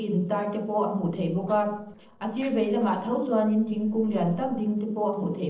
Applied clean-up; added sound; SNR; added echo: neural separator model SepFormer DNS4.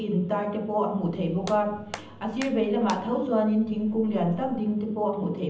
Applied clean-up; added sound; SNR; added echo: none; Hands; 19 dB; reverberation time 0.8 s.